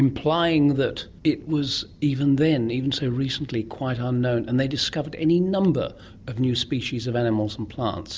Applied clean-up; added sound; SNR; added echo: none; none; none; none.